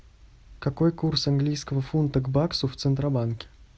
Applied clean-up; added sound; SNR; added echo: none; none; none; none.